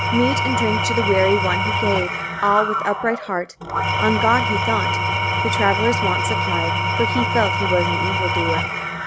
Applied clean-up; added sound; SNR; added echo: none; Engine / Tools; -2 dB; none.